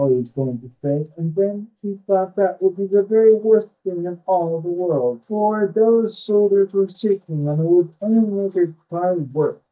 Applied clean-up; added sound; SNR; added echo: neural mask model DeepFilterNet 3.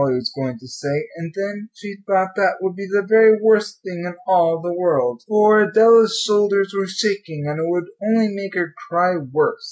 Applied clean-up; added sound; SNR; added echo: none; none; none; none.